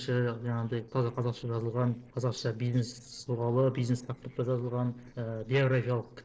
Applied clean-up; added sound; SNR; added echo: neural separator model SepFormer DNS4.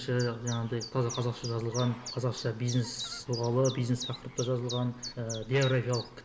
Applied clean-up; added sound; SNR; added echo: none; Chirp, tweet; 13 dB; none.